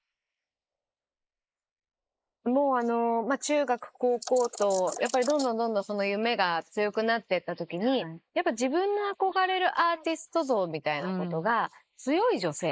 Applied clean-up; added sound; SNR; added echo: neural mask model Resemble Enhance denoiser.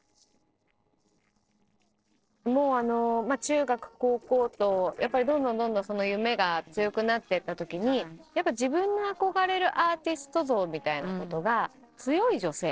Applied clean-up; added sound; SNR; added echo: neural separator model SepFormer DNS4.